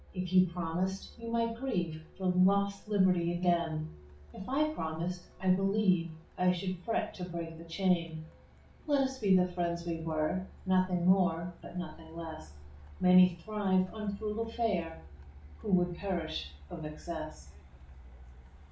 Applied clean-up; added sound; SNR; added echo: none; Truck; 20 dB; reverberation time 0.3 s.